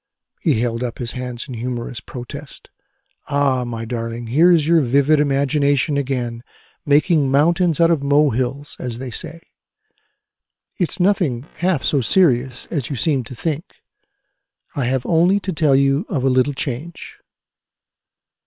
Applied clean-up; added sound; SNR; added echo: neural separator model SepFormer WHAM!.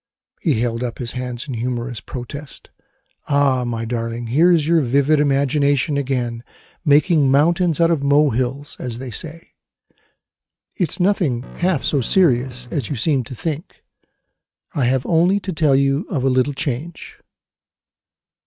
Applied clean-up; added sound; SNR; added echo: neural mask model RNNoise.